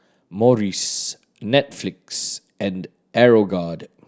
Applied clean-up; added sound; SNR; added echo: none; none; none; none.